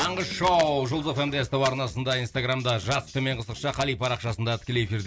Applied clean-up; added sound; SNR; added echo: none; none; none; none.